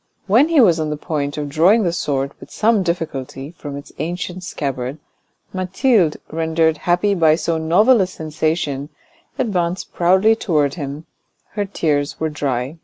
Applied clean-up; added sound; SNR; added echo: none; none; none; none.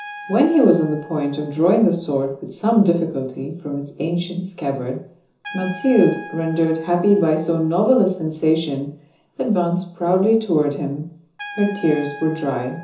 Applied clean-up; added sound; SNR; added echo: none; Trumpet; 20 dB; reverberation time 0.6 s.